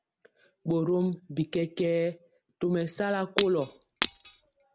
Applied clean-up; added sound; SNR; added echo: none; Shatter; 2 dB; none.